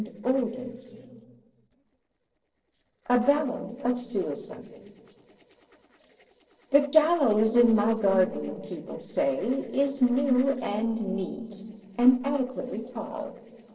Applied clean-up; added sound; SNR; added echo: neural separator model SepFormer DNS4.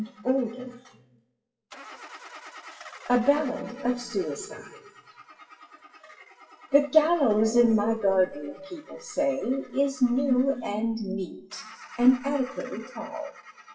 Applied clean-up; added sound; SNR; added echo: classical method WPE with log-MMSE.